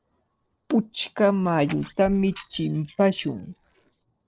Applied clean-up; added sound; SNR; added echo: neural separator model SepFormer DNS4.